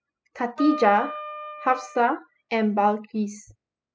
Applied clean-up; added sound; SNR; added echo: classical method spectral subtraction.